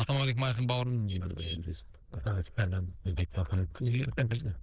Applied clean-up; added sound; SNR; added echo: neural diffusion model UNIVERSE++.